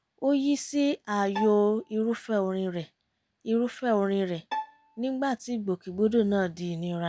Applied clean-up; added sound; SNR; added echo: none; Bowed string instrument; 14 dB; none.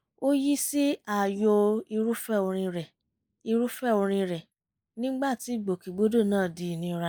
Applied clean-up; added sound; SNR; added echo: neural mask model Resemble Enhance denoiser.